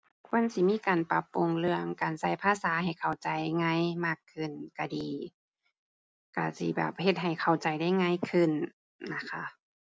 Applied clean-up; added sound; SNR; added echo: none; none; none; none.